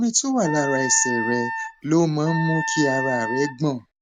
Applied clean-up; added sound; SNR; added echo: none; Wind instrument, woodwind instrument; 6 dB; none.